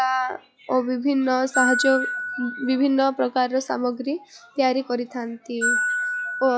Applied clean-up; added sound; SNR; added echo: classical method log-MMSE.